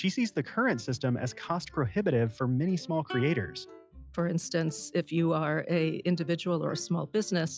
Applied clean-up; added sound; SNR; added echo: classical method log-MMSE.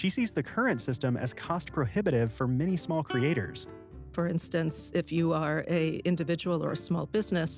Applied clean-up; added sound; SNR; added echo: none; Plucked string instrument; 18 dB; none.